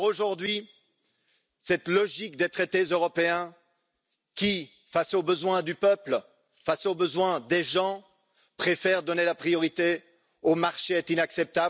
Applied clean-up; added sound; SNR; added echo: none; none; none; none.